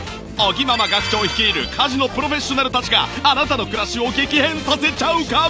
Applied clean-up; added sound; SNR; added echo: none; none; none; none.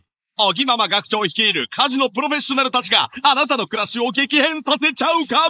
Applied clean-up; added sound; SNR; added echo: neural mask model Resemble Enhance denoiser.